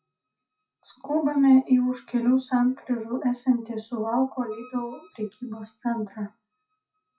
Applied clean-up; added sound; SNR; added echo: classical method WPE with log-MMSE.